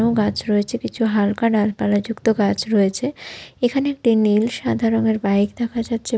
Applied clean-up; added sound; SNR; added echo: none; none; none; none.